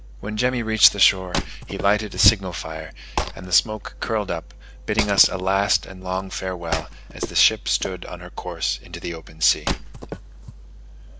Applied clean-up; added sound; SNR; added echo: none; Wood; 10 dB; none.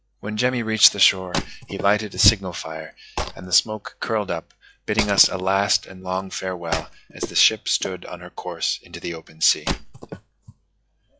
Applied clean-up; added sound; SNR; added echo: classical method log-MMSE.